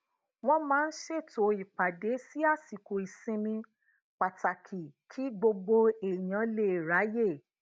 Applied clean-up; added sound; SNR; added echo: none; none; none; none.